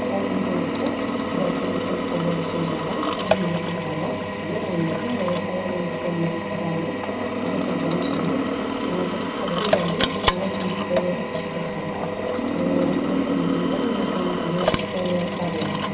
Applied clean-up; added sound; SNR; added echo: none; Drill; -3 dB; reverberation time 0.6 s.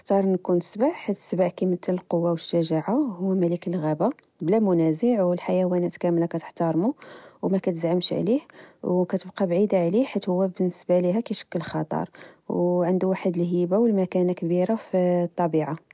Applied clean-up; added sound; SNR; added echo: none; none; none; none.